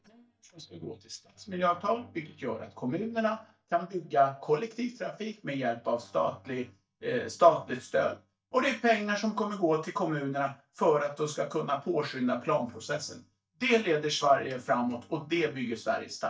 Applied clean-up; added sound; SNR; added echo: neural mask model DeepFilterNet 3.